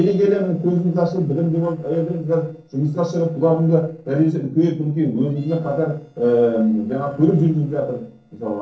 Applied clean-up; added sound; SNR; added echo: neural separator model SepFormer DNS4.